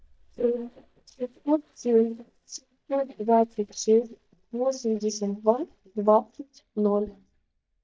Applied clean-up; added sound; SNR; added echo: neural mask model DeepFilterNet 3.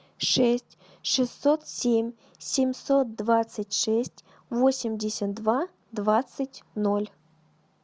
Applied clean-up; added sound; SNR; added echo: none; none; none; none.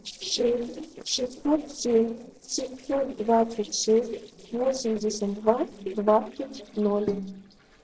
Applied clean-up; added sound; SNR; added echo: neural separator model SepFormer DNS4.